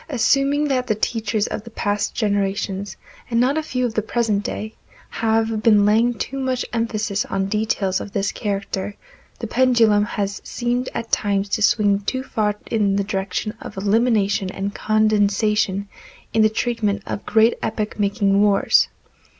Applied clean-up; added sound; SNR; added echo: none; none; none; none.